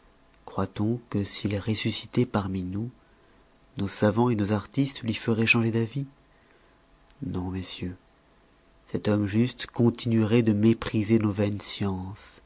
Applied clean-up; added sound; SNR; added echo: none; none; none; none.